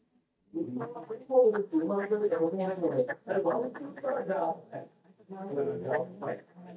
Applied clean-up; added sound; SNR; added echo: neural mask model DeepFilterNet 3.